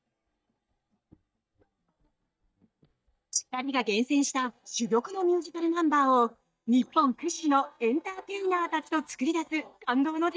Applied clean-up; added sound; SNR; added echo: neural mask model DeepFilterNet 3.